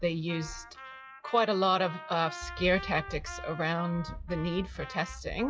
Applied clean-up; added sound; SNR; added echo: classical method WPE with log-MMSE.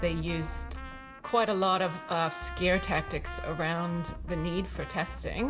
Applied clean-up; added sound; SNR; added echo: none; Trumpet; 14 dB; reverberation time 1.1 s.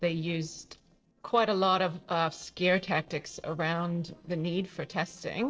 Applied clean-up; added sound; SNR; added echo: neural separator model SepFormer DNS4.